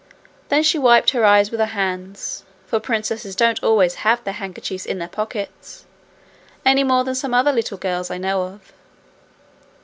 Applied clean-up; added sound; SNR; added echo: none; none; none; none.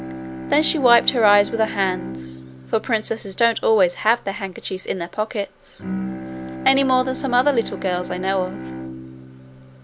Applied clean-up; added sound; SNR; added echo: none; Bowed string instrument; 11 dB; none.